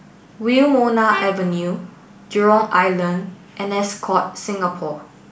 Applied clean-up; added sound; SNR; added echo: none; Trumpet; 11 dB; none.